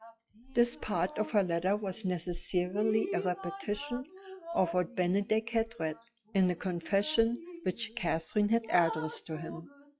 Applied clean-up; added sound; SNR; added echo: classical method log-MMSE.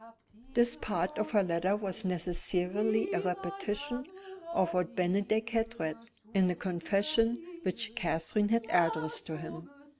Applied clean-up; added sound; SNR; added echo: none; Drip; 12 dB; none.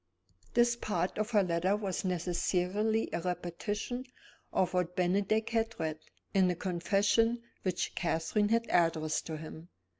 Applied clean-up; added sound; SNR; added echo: none; none; none; none.